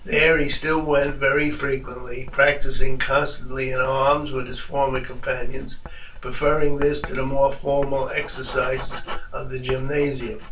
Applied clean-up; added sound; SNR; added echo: none; Writing; 12 dB; reverberation time 0.2 s.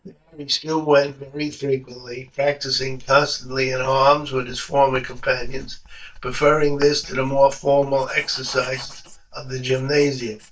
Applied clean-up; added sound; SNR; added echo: neural mask model DeepFilterNet 3.